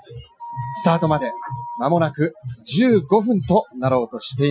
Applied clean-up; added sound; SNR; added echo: classical method Wiener filter.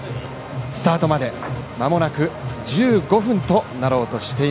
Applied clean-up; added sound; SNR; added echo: none; none; none; none.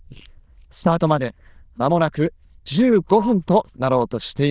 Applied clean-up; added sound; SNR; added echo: neural diffusion model UNIVERSE++.